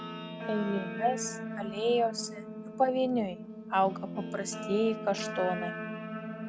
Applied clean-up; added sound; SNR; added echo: none; Guitar; 7 dB; none.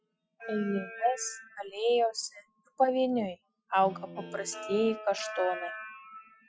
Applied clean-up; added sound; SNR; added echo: classical method Wiener filter.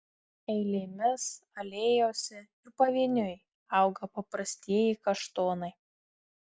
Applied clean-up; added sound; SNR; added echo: none; none; none; none.